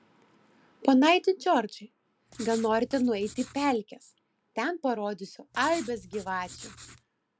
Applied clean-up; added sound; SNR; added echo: none; Writing; 18 dB; none.